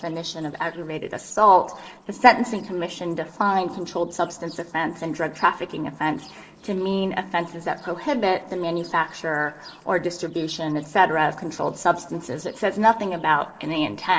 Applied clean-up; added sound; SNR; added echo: neural separator model SepFormer DNS4.